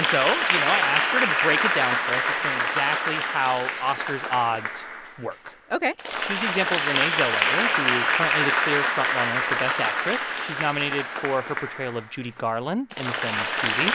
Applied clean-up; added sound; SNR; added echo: none; Applause / Crowd; -3 dB; none.